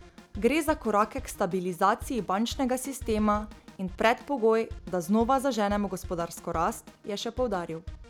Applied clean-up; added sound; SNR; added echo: none; Drum kit; 16 dB; none.